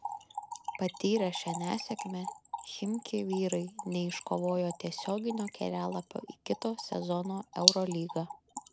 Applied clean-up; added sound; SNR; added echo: none; Trickle, dribble / Splash, splatter; 5 dB; none.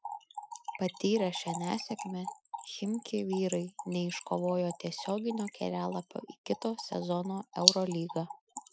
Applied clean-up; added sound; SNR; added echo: classical method Wiener filter.